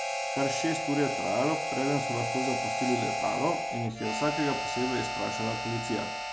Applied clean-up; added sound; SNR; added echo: none; Harmonica; 1 dB; none.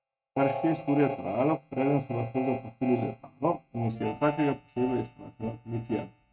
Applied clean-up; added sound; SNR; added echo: neural mask model RNNoise.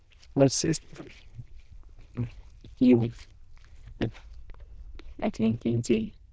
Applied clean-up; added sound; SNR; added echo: neural diffusion model UNIVERSE++.